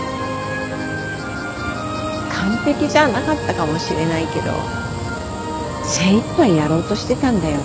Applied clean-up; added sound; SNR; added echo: none; none; none; none.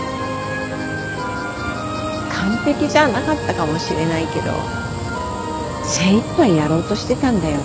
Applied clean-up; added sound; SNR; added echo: none; Guitar; 19 dB; none.